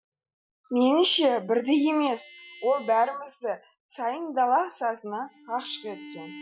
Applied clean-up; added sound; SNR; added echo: classical method Wiener filter.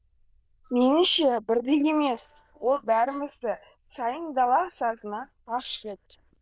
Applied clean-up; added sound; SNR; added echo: neural diffusion model UNIVERSE++.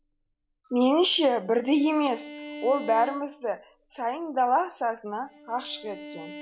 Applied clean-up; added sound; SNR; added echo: none; Bowed string instrument; 17 dB; none.